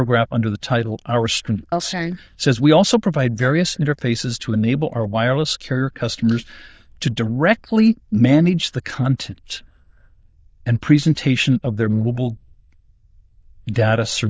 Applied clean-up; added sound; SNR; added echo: neural diffusion model UNIVERSE++.